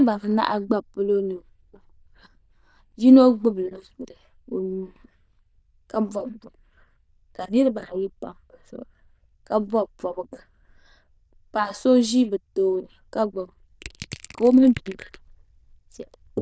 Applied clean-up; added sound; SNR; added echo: neural diffusion model UNIVERSE++.